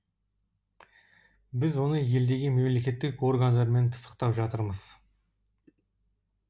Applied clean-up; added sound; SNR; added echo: none; none; none; none.